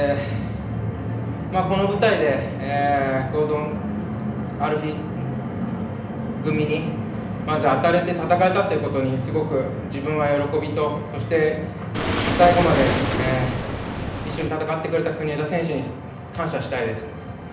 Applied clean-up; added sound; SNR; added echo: none; Waves, surf; 1 dB; reverberation time 0.8 s.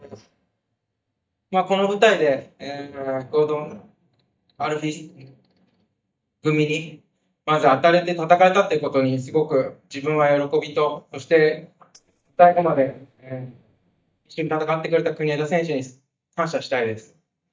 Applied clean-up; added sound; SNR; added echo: neural mask model DeepFilterNet 3.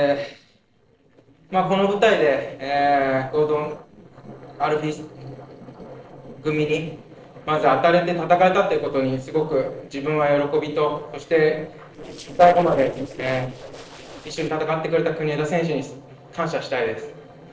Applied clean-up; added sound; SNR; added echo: neural separator model SepFormer DNS4.